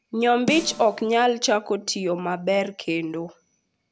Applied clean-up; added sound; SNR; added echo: none; Snare drum; 12 dB; none.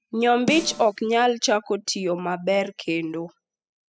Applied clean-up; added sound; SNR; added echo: classical method spectral subtraction.